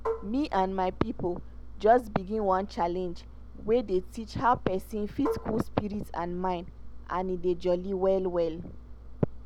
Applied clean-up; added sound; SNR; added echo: none; Engine + Marimba, xylophone; 9 dB; none.